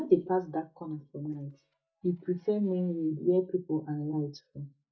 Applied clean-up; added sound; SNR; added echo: neural mask model DeepFilterNet 3.